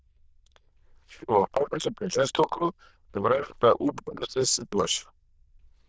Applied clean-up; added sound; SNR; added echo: neural diffusion model UNIVERSE++.